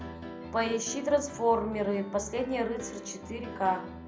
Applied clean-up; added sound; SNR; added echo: none; Piano; 12 dB; reverberation time 0.4 s.